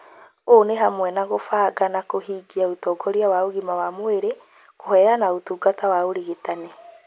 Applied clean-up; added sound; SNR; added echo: none; none; none; none.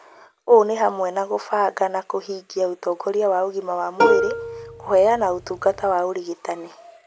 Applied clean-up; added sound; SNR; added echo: none; Plucked string instrument; 1 dB; none.